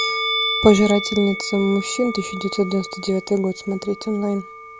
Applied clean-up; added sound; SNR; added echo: none; Musical instrument; 7 dB; none.